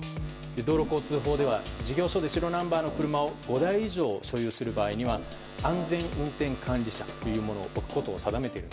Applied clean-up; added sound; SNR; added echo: none; Buzz; 14 dB; none.